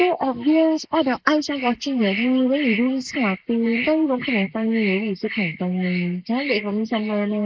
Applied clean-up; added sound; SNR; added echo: neural mask model Resemble Enhance denoiser.